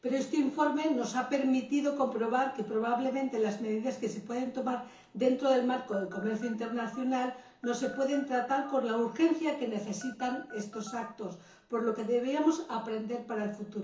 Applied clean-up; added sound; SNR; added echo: none; Telephone; 16 dB; reverberation time 0.7 s.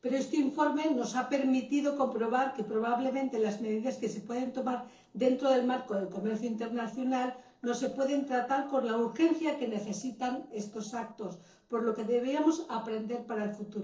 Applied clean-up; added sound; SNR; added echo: neural separator model SepFormer DNS4.